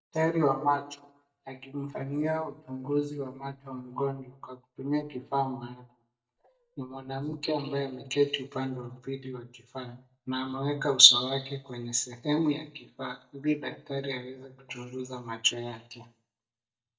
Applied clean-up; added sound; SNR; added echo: neural mask model DeepFilterNet 3.